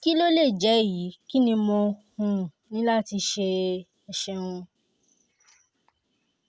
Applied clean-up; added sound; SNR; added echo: none; none; none; none.